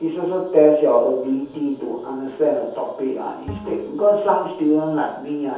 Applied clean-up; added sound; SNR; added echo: none; Bowed string instrument; 18 dB; reverberation time 0.6 s.